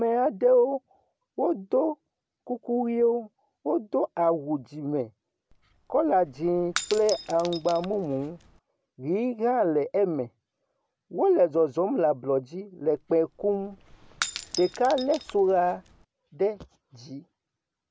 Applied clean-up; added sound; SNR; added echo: none; Shatter / Crushing; 13 dB; none.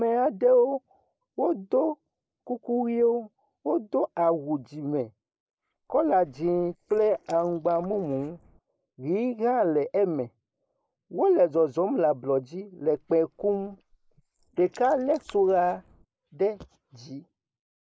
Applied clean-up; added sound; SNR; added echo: neural mask model Resemble Enhance denoiser.